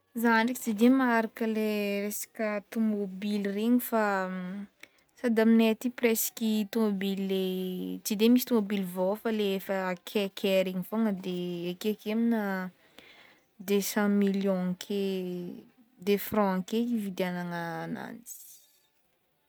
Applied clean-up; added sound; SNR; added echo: none; none; none; none.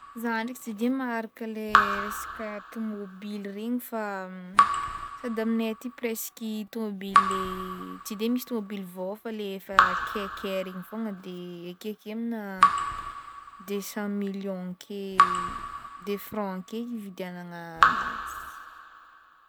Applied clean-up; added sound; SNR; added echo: none; Raindrop / Drip; -3 dB; none.